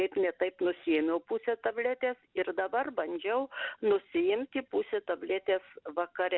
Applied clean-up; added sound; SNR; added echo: none; none; none; none.